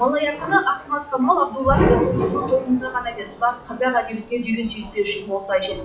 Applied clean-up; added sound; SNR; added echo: classical method WPE with log-MMSE.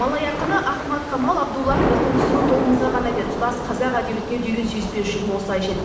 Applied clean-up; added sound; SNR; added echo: none; Thunder / Rain; 2 dB; reverberation time 0.9 s.